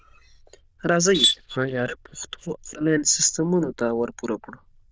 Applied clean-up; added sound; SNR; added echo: neural diffusion model UNIVERSE++.